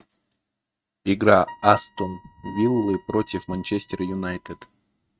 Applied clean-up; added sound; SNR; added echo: neural mask model RNNoise.